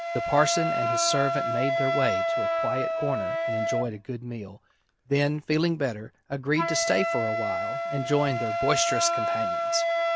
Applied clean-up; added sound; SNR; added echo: none; Wind instrument, woodwind instrument; -1 dB; none.